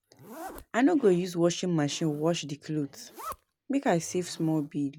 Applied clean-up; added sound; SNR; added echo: none; Zipper (clothing); 20 dB; none.